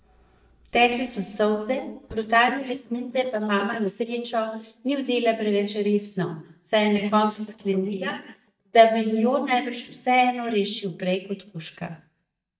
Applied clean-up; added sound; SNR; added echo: neural mask model DeepFilterNet 3.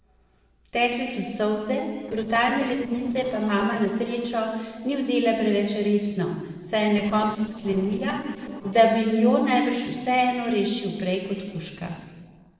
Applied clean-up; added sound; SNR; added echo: neural separator model SepFormer DNS4.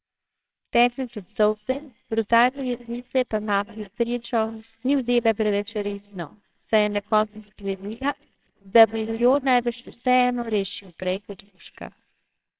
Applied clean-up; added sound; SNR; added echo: neural separator model SepFormer WHAMR!.